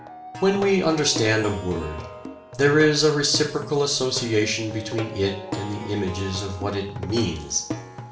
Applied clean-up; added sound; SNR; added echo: none; Plucked string instrument; 11 dB; reverberation time 0.5 s.